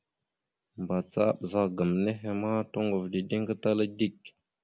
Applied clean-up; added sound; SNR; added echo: none; none; none; none.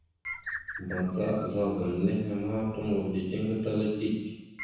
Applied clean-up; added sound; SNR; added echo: none; Bird; 14 dB; reverberation time 1.1 s.